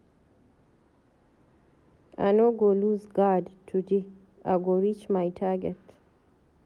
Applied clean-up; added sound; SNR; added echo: none; none; none; none.